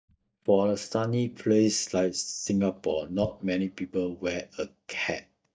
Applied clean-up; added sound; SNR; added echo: neural mask model DeepFilterNet 3.